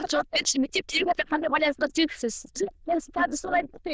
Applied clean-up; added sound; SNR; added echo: neural diffusion model UNIVERSE++.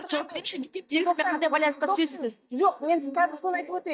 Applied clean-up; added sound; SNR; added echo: neural mask model DeepFilterNet 3.